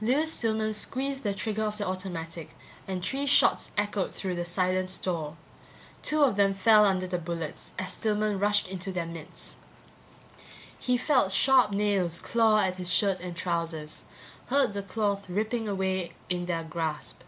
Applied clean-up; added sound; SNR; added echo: none; none; none; none.